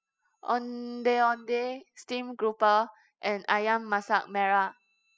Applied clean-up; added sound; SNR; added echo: classical method spectral subtraction.